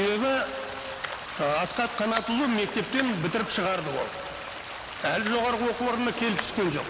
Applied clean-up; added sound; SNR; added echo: none; Stream + Splash, splatter; 9 dB; none.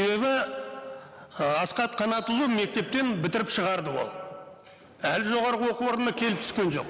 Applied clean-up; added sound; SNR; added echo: none; none; none; none.